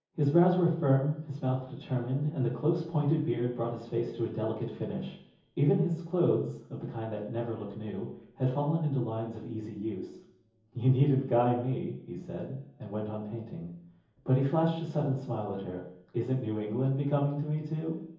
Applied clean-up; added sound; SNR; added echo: none; none; none; reverberation time 0.7 s.